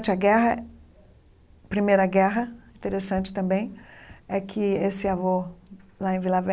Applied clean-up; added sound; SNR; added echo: none; none; none; none.